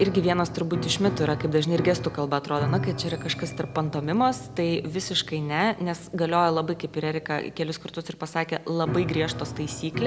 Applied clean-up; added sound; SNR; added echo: none; Piano; 9 dB; none.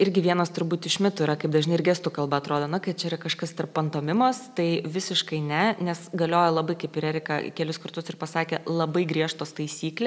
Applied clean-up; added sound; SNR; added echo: none; none; none; none.